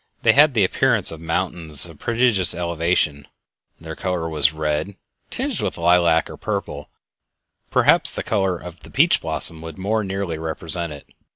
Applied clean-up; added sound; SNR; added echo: none; none; none; none.